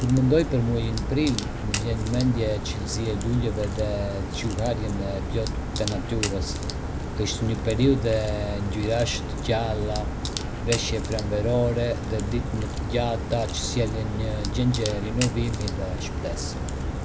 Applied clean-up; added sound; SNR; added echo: none; Crack; 3 dB; none.